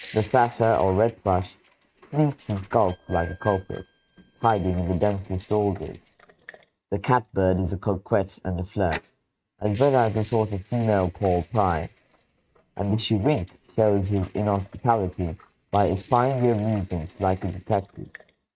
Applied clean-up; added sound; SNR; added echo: neural mask model RNNoise.